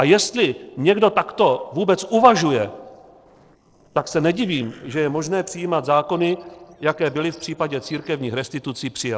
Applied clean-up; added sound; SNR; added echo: neural separator model SepFormer DNS4.